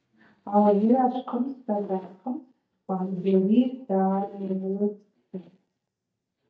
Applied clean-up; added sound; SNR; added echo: neural mask model DeepFilterNet 3.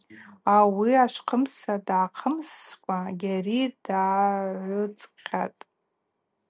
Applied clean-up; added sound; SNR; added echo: none; none; none; none.